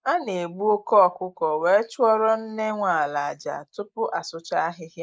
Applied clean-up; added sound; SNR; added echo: neural mask model Resemble Enhance denoiser.